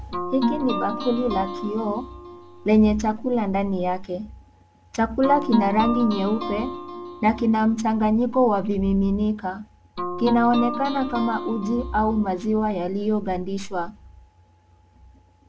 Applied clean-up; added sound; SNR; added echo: none; Guitar; 7 dB; none.